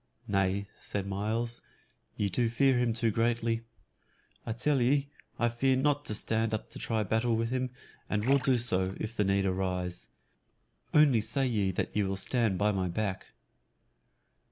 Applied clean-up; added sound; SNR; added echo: none; Splash, splatter; 17 dB; none.